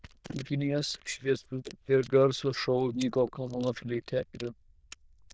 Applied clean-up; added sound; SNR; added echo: neural diffusion model UNIVERSE++.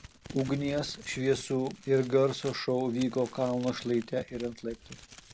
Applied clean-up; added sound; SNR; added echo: none; Crumpling, crinkling; 19 dB; none.